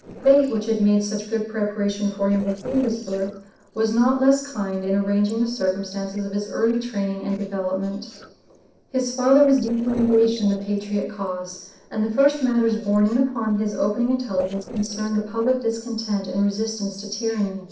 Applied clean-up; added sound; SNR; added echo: neural separator model SepFormer DNS4.